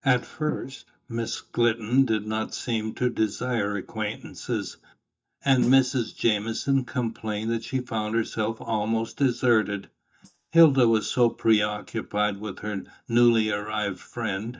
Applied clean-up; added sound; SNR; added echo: neural mask model DeepFilterNet 3.